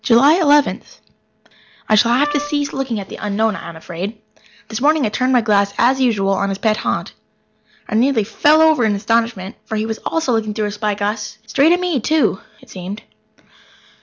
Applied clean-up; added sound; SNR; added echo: none; Wind instrument, woodwind instrument; 9 dB; none.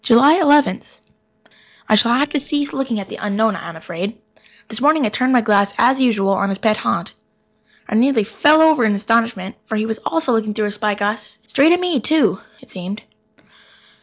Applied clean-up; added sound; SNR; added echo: neural separator model SepFormer DNS4.